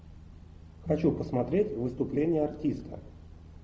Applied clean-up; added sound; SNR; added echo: none; Piano; 12 dB; none.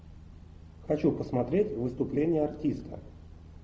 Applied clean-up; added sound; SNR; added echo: none; none; none; none.